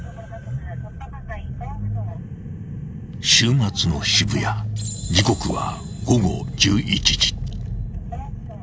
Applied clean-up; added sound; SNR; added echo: none; none; none; none.